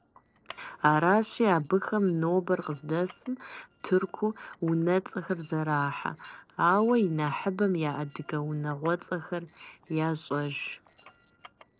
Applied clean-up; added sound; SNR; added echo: neural separator model SepFormer DNS4.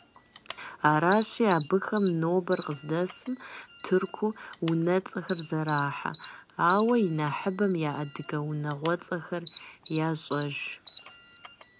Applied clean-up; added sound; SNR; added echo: none; Alarm; 16 dB; none.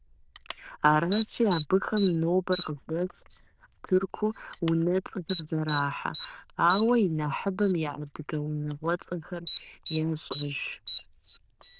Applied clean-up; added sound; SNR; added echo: neural diffusion model UNIVERSE++.